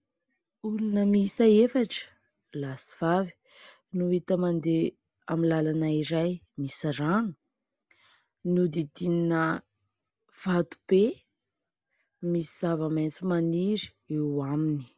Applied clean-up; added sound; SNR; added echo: none; none; none; none.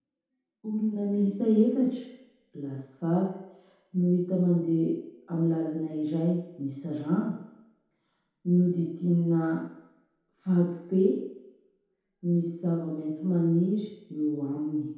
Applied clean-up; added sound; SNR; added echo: none; none; none; reverberation time 0.8 s.